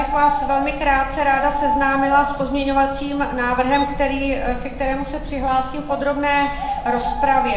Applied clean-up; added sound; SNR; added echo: none; Bird; 6 dB; reverberation time 0.8 s.